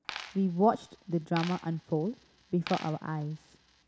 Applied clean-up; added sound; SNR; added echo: none; Coin (dropping); 15 dB; none.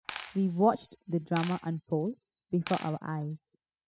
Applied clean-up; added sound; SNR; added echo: classical method spectral subtraction.